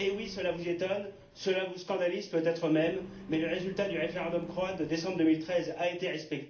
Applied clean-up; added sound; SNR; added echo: none; Engine; 18 dB; reverberation time 0.4 s.